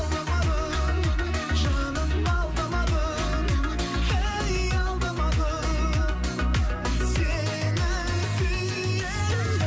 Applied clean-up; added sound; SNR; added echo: none; none; none; none.